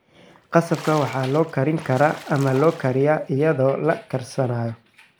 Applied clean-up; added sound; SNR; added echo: none; Splash, splatter; 19 dB; none.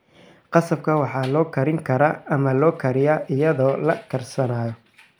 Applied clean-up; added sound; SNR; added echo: none; none; none; none.